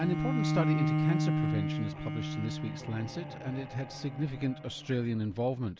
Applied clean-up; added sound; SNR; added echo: none; Bowed string instrument; -1 dB; none.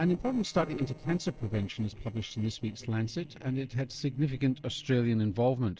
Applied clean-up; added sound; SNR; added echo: neural separator model SepFormer DNS4.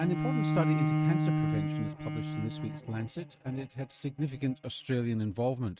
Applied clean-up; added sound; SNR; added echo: neural mask model RNNoise.